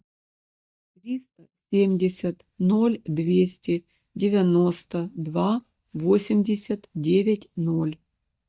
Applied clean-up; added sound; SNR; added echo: neural mask model DeepFilterNet 3.